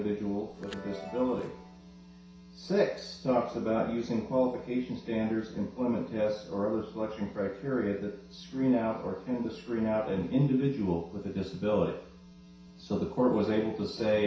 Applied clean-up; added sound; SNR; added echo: none; Chime; 19 dB; reverberation time 0.6 s.